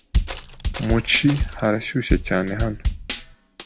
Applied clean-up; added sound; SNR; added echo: none; Shatter + Drum / Drum kit; 2 dB; none.